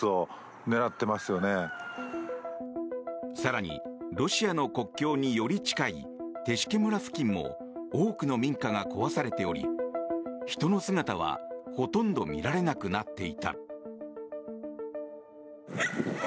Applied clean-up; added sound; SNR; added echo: none; none; none; none.